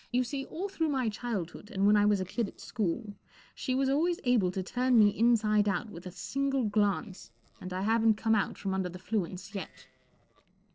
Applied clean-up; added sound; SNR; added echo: neural separator model SepFormer DNS4.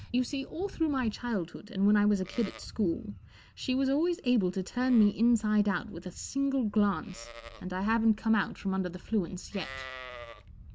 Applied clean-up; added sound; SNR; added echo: none; Livestock, farm animals, working animals; 18 dB; none.